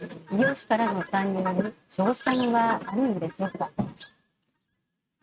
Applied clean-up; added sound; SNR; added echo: neural mask model RNNoise.